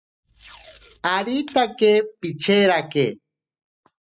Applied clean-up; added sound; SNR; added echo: classical method spectral subtraction.